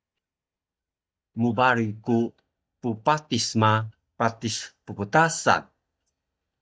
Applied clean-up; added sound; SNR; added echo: neural mask model DeepFilterNet 3.